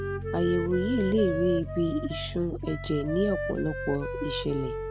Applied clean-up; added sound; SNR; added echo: none; Piano + Wind instrument, woodwind instrument; 4 dB; none.